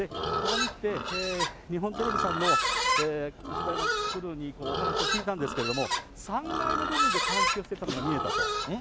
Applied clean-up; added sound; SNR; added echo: none; Livestock, farm animals, working animals; -4 dB; none.